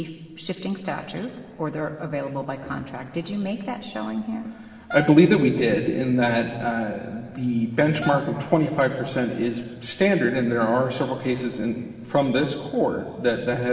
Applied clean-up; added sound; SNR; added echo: none; Wind instrument, woodwind instrument; 11 dB; reverberation time 2.8 s.